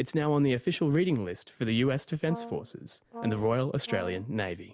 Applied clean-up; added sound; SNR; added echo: none; Brass instrument; 14 dB; none.